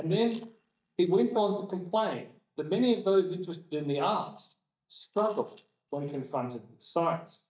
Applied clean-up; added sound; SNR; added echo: neural mask model DeepFilterNet 3.